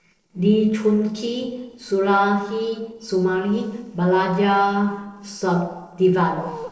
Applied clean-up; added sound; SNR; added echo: neural separator model SepFormer DNS4.